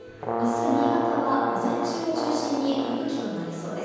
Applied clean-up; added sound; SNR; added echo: none; Brass instrument; 2 dB; reverberation time 1.9 s.